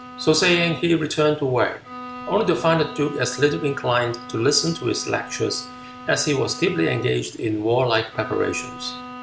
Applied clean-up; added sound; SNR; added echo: none; Bowed string instrument; 15 dB; none.